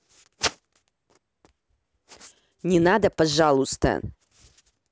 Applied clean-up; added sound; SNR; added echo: none; none; none; none.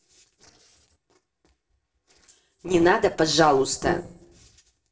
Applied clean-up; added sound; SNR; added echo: neural separator model SepFormer DNS4.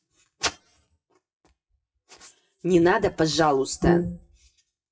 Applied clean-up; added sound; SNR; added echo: classical method WPE with log-MMSE.